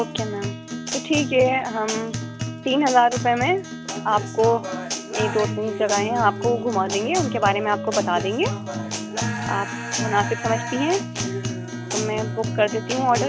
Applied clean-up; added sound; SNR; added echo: none; Guitar; 5 dB; none.